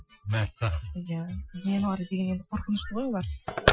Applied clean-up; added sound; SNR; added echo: classical method Wiener filter.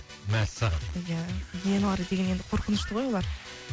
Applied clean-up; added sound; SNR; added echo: none; none; none; none.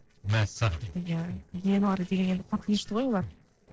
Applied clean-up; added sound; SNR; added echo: neural separator model SepFormer DNS4.